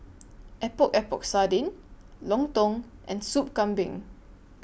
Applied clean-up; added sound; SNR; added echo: none; none; none; none.